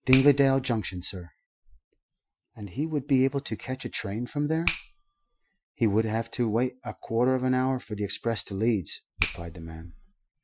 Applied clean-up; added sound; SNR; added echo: classical method Wiener filter.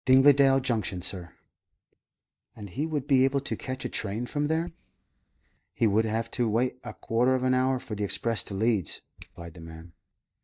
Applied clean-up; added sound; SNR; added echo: neural mask model DeepFilterNet 3.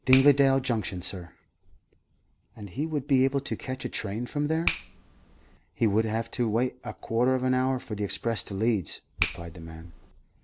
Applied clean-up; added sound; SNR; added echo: none; Finger snapping; 11 dB; none.